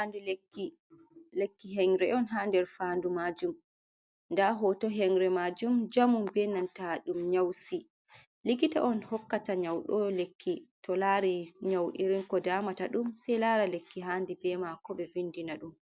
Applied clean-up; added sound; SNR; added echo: none; none; none; none.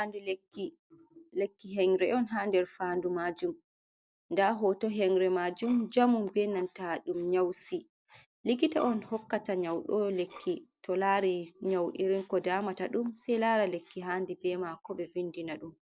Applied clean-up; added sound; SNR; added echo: neural separator model SepFormer DNS4.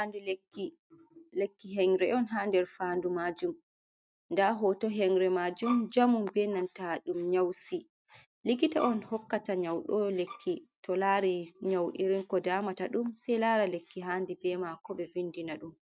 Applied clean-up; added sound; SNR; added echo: neural mask model RNNoise.